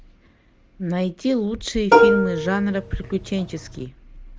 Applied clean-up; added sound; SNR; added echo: none; Plucked string instrument; -5 dB; none.